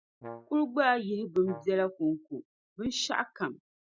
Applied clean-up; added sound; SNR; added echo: classical method Wiener filter.